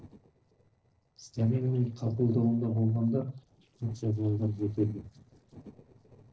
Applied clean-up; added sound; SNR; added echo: neural separator model SepFormer DNS4.